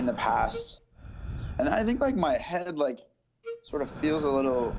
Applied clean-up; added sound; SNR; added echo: none; Wind instrument, woodwind instrument + Breathing; 11 dB; none.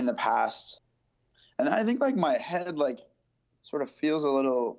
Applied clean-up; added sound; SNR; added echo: none; none; none; none.